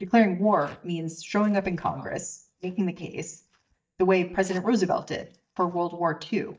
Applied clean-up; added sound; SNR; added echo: neural mask model DeepFilterNet 3.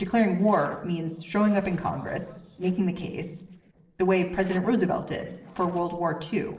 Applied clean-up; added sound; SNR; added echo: neural separator model SepFormer DNS4.